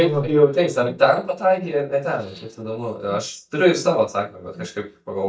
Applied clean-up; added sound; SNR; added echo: neural mask model DeepFilterNet 3.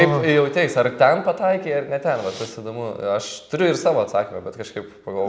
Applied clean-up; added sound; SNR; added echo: none; none; none; none.